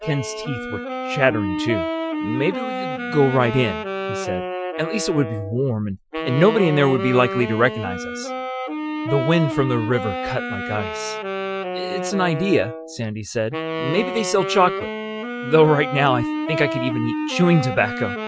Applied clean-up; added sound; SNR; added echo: classical method Wiener filter.